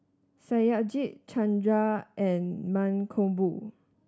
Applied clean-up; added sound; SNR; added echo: none; none; none; none.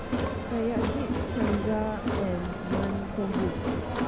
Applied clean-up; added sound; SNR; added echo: none; Crowd; -2 dB; none.